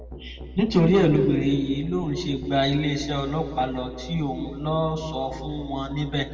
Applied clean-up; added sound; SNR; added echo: none; Musical instrument; 15 dB; reverberation time 2.0 s.